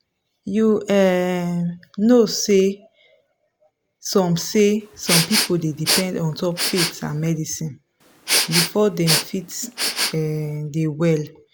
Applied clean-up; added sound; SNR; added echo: none; Respiratory sounds; 3 dB; none.